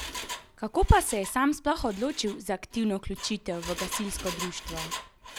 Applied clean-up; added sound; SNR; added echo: none; Engine; 11 dB; none.